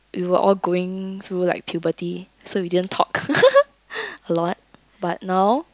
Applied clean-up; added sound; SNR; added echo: none; none; none; none.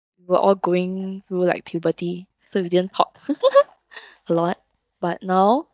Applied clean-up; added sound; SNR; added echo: neural mask model DeepFilterNet 3.